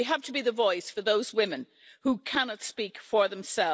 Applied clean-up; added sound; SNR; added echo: none; none; none; none.